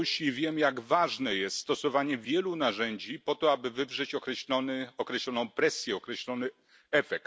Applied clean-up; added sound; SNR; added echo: none; none; none; none.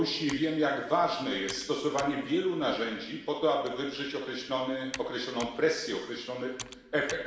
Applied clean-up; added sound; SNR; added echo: none; Computer keyboard; 18 dB; reverberation time 1.1 s.